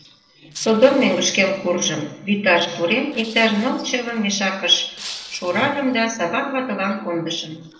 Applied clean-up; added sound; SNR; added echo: neural separator model SepFormer DNS4.